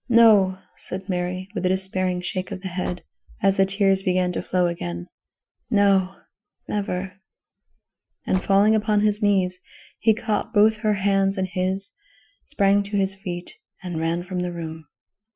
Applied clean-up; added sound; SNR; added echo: classical method Wiener filter.